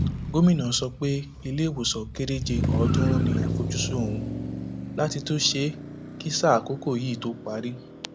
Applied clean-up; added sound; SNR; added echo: none; Motor vehicle (road); 3 dB; none.